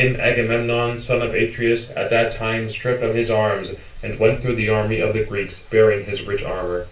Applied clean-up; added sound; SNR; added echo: none; Bird / Dog; 16 dB; reverberation time 0.3 s.